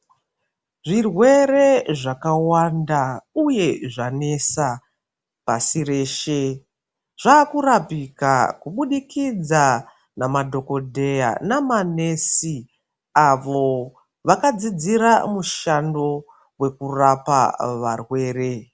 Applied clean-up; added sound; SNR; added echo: none; none; none; none.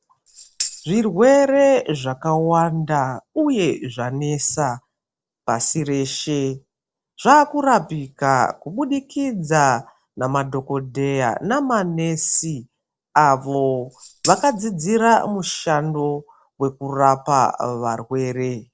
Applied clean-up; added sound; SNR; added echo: neural separator model SepFormer DNS4.